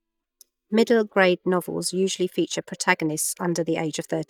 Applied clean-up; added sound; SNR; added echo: neural mask model DeepFilterNet 3.